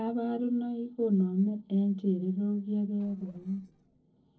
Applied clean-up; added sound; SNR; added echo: neural separator model SepFormer DNS4.